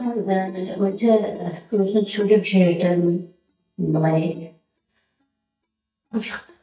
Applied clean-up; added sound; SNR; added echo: neural mask model DeepFilterNet 3.